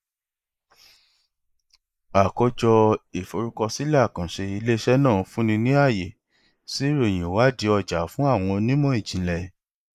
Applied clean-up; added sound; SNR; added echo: neural mask model Resemble Enhance denoiser.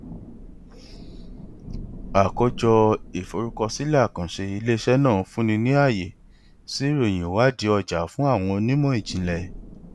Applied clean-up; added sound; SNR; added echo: none; Thunder / Rain; 17 dB; none.